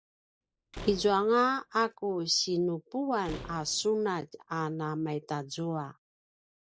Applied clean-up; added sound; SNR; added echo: none; Slam; 17 dB; none.